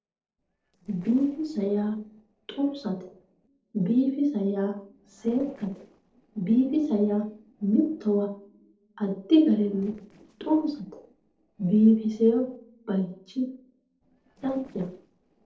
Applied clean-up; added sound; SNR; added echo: neural separator model SepFormer DNS4.